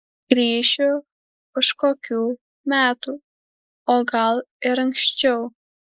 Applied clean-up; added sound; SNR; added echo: neural mask model Resemble Enhance denoiser.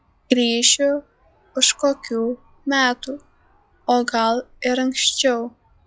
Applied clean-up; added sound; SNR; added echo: classical method log-MMSE.